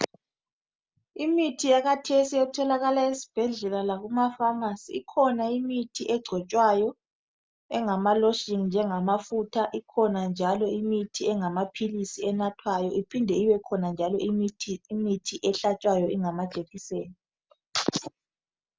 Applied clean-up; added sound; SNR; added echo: none; none; none; none.